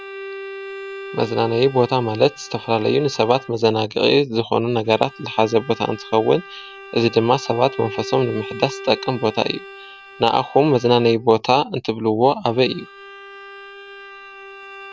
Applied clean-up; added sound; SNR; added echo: none; Bowed string instrument; 17 dB; none.